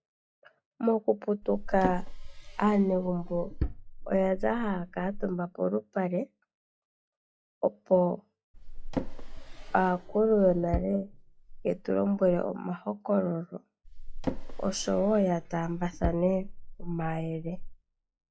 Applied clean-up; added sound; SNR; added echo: classical method log-MMSE.